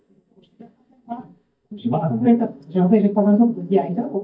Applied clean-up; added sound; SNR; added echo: neural mask model DeepFilterNet 3.